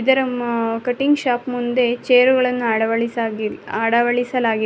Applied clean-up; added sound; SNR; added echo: none; none; none; none.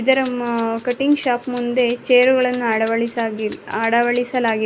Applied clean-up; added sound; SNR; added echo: none; Rattle (instrument); 20 dB; none.